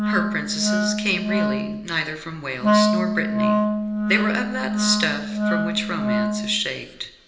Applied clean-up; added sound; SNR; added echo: none; Wind instrument, woodwind instrument; -4 dB; reverberation time 1.0 s.